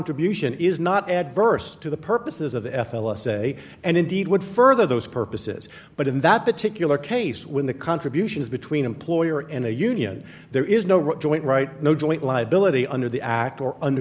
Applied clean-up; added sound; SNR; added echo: none; none; none; none.